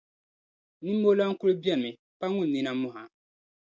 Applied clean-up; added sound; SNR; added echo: none; none; none; none.